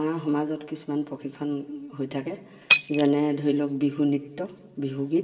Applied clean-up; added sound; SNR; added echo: none; Shatter; 3 dB; reverberation time 2.5 s.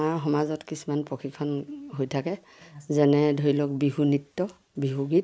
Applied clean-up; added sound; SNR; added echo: none; none; none; none.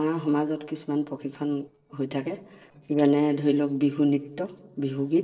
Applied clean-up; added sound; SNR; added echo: neural separator model SepFormer DNS4.